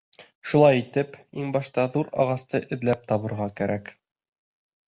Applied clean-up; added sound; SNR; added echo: none; none; none; none.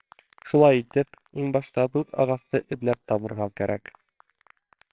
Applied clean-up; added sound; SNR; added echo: neural separator model SepFormer WHAMR!.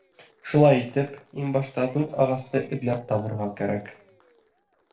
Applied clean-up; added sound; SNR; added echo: neural separator model SepFormer DNS4.